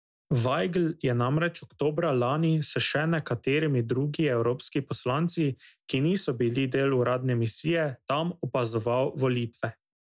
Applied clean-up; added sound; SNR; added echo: none; none; none; none.